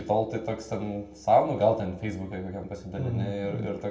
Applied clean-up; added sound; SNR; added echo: none; none; none; reverberation time 0.2 s.